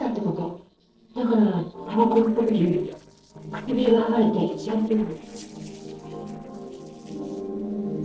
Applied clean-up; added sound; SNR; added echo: neural separator model SepFormer DNS4.